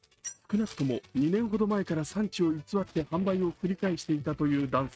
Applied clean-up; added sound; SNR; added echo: neural mask model RNNoise.